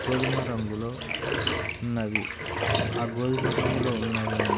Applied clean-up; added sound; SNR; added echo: none; Bathtub (filling or washing); -1 dB; none.